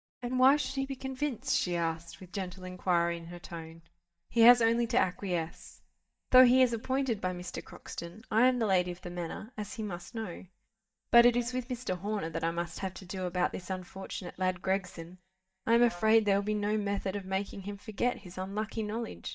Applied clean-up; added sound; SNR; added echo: neural mask model DeepFilterNet 3.